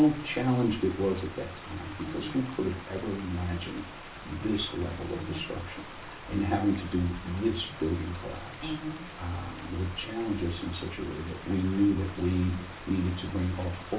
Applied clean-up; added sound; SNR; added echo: none; Stream; 14 dB; reverberation time 0.4 s.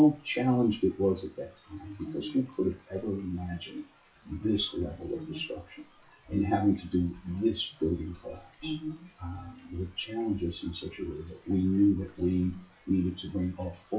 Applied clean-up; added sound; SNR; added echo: classical method WPE with log-MMSE.